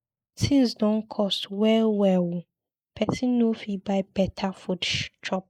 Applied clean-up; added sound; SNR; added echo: neural mask model Resemble Enhance denoiser.